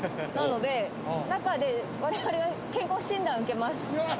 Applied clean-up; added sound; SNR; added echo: none; none; none; none.